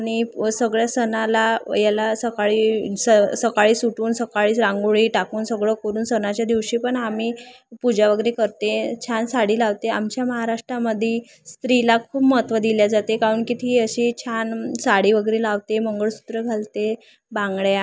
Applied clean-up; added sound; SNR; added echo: none; none; none; none.